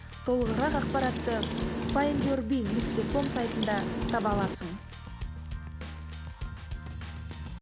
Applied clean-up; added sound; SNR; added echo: none; Wind; 1 dB; none.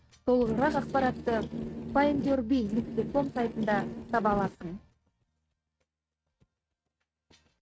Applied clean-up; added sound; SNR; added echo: neural mask model RNNoise.